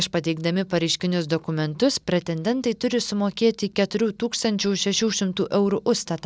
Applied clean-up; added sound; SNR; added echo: none; none; none; none.